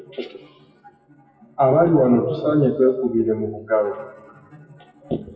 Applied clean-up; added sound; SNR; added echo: classical method WPE with log-MMSE.